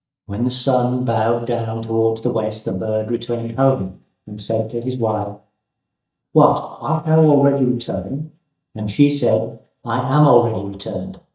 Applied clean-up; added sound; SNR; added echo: neural mask model DeepFilterNet 3.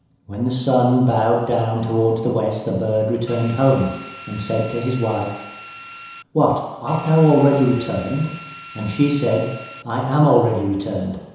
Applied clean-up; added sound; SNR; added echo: none; Drill; 18 dB; reverberation time 1.0 s.